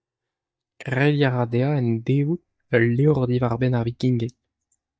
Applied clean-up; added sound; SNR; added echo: neural mask model DeepFilterNet 3.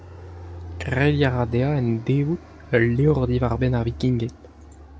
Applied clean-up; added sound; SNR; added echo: none; Fixed-wing aircraft, airplane; 13 dB; none.